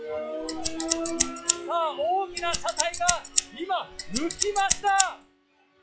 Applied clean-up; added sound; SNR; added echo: classical method log-MMSE.